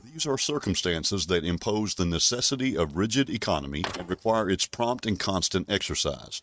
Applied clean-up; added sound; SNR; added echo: neural mask model RNNoise.